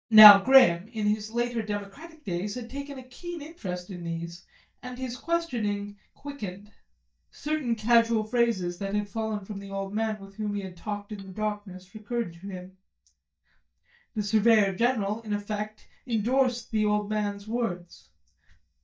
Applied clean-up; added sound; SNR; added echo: neural mask model DeepFilterNet 3.